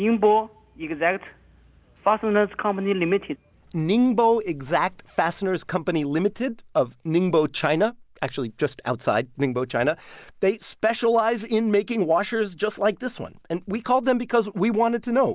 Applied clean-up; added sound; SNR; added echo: none; none; none; none.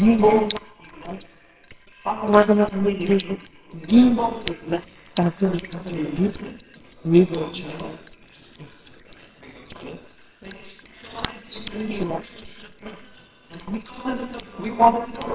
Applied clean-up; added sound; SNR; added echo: neural separator model SepFormer WHAMR!.